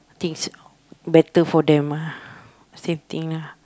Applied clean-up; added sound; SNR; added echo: none; none; none; none.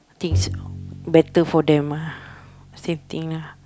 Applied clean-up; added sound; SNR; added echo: none; Bowed string instrument; 8 dB; none.